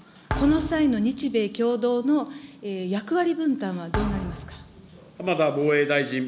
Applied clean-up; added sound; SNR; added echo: none; Thump, thud; 10 dB; none.